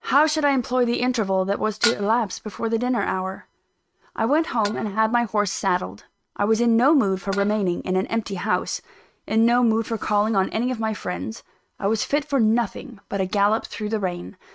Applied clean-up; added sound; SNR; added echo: neural mask model RNNoise.